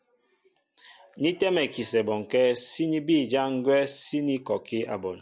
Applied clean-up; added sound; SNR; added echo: none; none; none; none.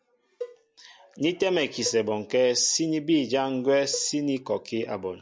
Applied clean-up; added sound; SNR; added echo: none; Cowbell; 17 dB; none.